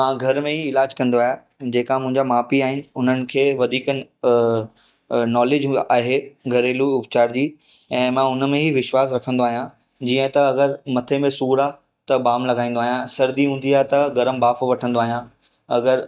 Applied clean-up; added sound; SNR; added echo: neural mask model DeepFilterNet 3.